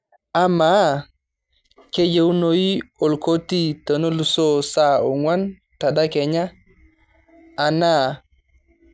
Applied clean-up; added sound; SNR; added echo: none; none; none; none.